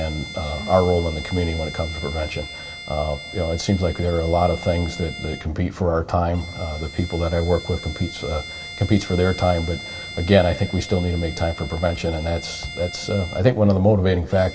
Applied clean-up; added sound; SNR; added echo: none; Bowed string instrument; 14 dB; reverberation time 3.0 s.